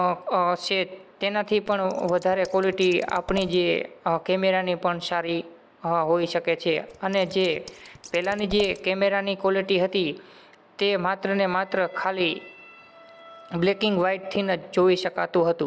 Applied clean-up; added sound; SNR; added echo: none; Scissors; 18 dB; none.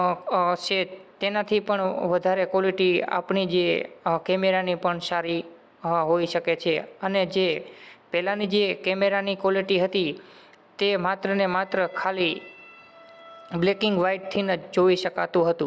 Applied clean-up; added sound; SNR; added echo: none; none; none; none.